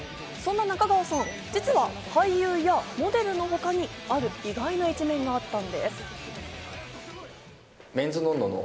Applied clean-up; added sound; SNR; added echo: none; none; none; none.